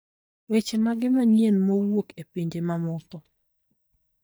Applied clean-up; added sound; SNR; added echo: neural mask model DeepFilterNet 3.